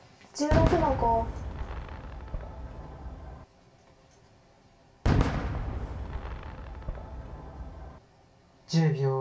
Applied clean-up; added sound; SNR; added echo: none; Fireworks; 0 dB; reverberation time 0.2 s.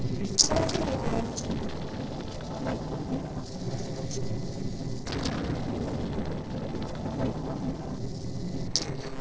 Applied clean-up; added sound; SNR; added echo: neural separator model SepFormer DNS4.